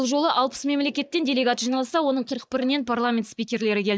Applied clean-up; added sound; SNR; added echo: neural mask model DeepFilterNet 3.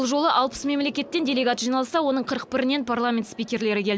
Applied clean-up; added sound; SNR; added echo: none; none; none; none.